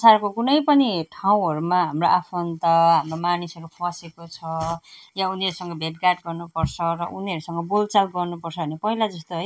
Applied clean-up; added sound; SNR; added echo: none; none; none; none.